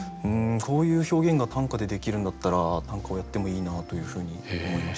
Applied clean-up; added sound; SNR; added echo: none; none; none; none.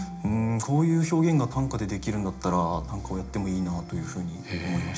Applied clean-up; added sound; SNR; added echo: none; none; none; reverberation time 0.4 s.